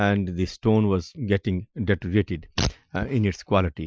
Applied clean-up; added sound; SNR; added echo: classical method Wiener filter.